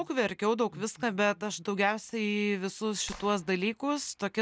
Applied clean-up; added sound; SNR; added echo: none; Clapping; 18 dB; none.